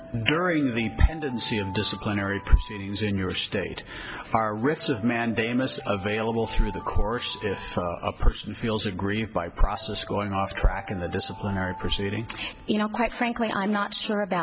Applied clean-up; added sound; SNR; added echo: none; Alarm; 19 dB; none.